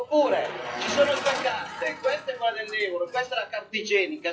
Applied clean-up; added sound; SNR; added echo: classical method WPE with log-MMSE.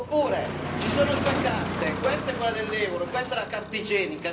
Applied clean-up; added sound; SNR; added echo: none; Motor vehicle (road); 3 dB; reverberation time 0.5 s.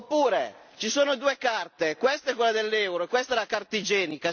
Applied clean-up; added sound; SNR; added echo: none; none; none; none.